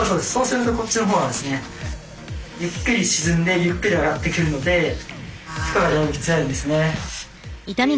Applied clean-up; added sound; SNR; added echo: none; none; none; none.